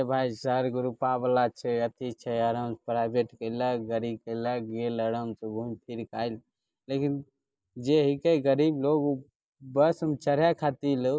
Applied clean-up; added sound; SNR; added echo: neural mask model Resemble Enhance denoiser.